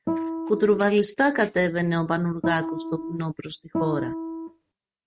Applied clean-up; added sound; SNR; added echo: neural mask model RNNoise.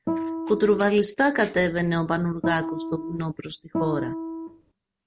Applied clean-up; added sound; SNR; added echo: none; Guitar; 5 dB; none.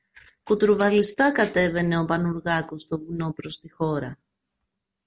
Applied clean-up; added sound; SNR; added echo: none; none; none; none.